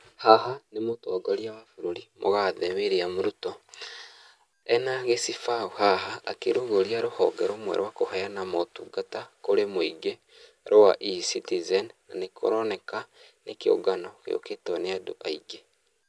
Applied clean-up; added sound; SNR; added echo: none; none; none; none.